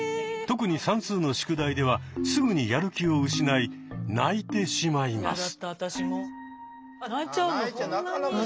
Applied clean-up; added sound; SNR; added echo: none; none; none; none.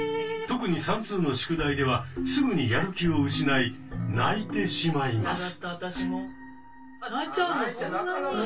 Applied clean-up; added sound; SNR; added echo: none; Piano; 19 dB; reverberation time 0.1 s.